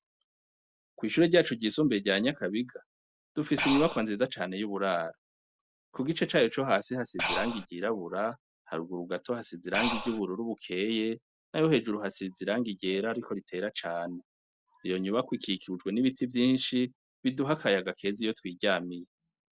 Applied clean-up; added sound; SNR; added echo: none; Breathing; 2 dB; none.